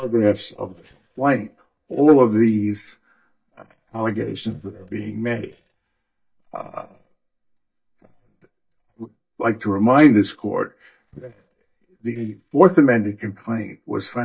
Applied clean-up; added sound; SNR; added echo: neural mask model DeepFilterNet 3.